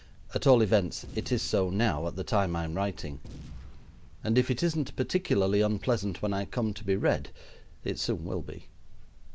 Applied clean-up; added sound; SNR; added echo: none; Boom; 18 dB; none.